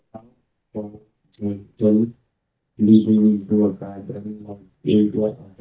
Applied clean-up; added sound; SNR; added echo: neural mask model DeepFilterNet 3.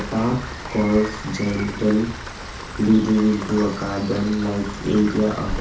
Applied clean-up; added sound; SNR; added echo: none; Rain; 10 dB; reverberation time 0.9 s.